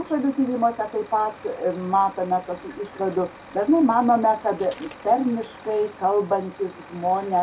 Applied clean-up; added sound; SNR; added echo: none; Truck + Shatter; 20 dB; none.